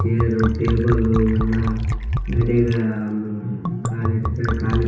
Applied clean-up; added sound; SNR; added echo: none; Liquid; 2 dB; reverberation time 0.9 s.